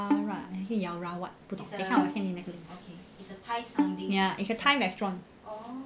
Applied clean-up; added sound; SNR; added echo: none; Bowed string instrument; 4 dB; none.